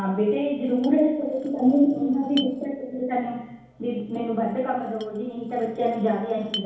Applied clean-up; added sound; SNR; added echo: none; Chink, clink; 19 dB; reverberation time 2.2 s.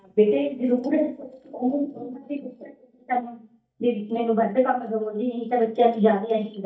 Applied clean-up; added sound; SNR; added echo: neural mask model DeepFilterNet 3.